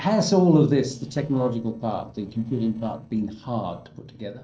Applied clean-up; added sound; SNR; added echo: neural separator model SepFormer DNS4.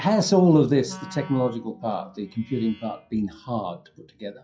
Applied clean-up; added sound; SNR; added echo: classical method WPE with log-MMSE.